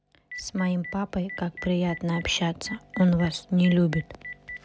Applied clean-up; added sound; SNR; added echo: none; Telephone; 16 dB; none.